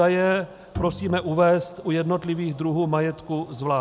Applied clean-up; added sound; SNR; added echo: none; Bowed string instrument; 13 dB; none.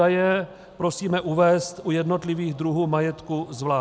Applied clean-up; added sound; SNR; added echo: none; none; none; none.